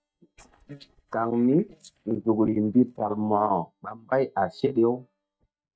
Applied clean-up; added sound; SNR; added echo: neural mask model DeepFilterNet 3.